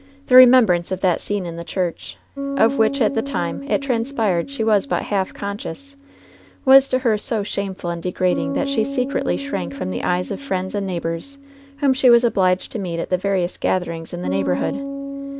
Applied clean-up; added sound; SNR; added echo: none; Bass guitar; 11 dB; none.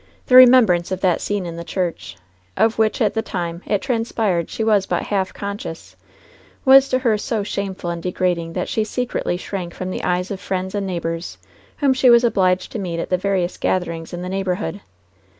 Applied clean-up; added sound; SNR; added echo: none; none; none; none.